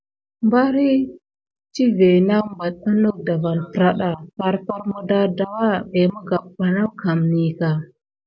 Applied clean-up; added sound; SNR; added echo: none; none; none; none.